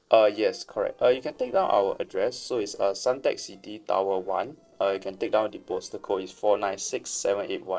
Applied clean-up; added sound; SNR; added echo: neural separator model SepFormer DNS4.